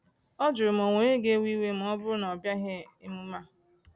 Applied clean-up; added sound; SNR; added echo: none; none; none; none.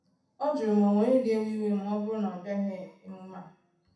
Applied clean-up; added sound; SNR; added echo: none; none; none; reverberation time 0.7 s.